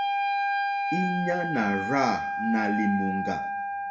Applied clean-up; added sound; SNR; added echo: none; Wind instrument, woodwind instrument; 0 dB; reverberation time 0.8 s.